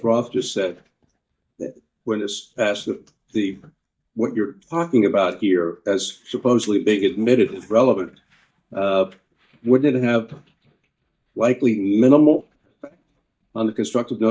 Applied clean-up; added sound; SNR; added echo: neural mask model DeepFilterNet 3.